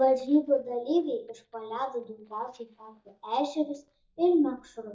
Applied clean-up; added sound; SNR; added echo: neural mask model DeepFilterNet 3.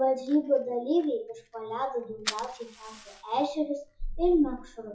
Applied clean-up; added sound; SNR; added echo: classical method WPE with log-MMSE.